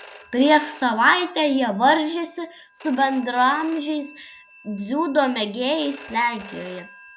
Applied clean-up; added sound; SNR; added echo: none; Telephone; 15 dB; none.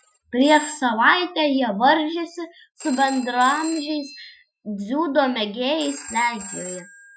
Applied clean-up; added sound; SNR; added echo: classical method Wiener filter.